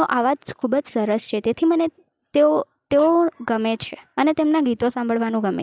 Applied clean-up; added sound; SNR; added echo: neural mask model DeepFilterNet 3.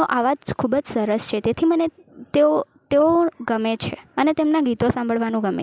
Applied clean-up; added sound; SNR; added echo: neural mask model Resemble Enhance denoiser.